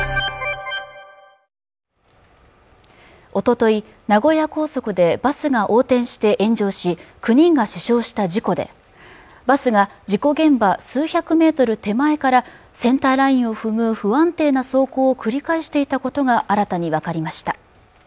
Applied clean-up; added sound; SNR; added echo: none; none; none; none.